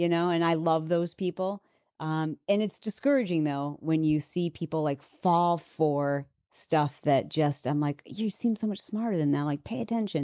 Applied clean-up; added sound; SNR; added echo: none; none; none; none.